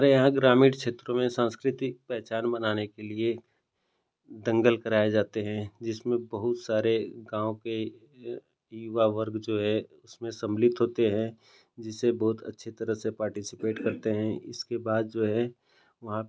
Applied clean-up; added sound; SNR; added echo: none; none; none; none.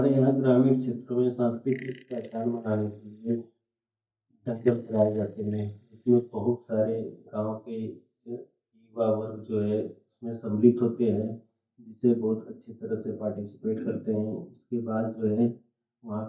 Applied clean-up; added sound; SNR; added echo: neural mask model DeepFilterNet 3.